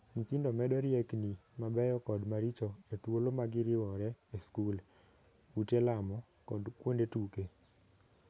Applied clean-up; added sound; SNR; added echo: none; none; none; none.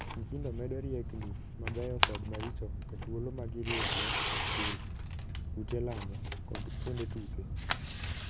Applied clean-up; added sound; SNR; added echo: none; Tearing; -5 dB; none.